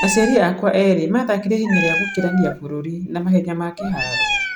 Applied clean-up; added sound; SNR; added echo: none; Meow; 7 dB; none.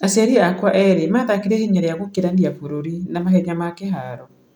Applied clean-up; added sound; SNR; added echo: none; none; none; none.